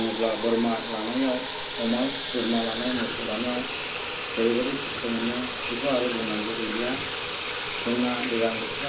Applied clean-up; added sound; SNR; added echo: none; Sink (filling or washing) / Water tap, faucet; 0 dB; reverberation time 0.3 s.